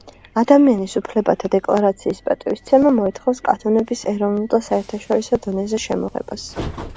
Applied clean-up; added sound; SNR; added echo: none; Train; 20 dB; none.